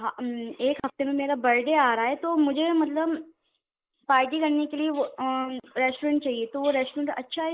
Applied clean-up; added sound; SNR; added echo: neural mask model Resemble Enhance denoiser.